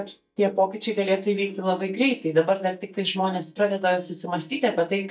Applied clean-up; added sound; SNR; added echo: neural mask model DeepFilterNet 3.